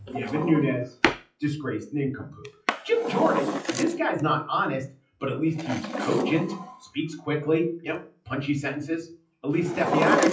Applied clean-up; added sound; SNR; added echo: classical method WPE with log-MMSE.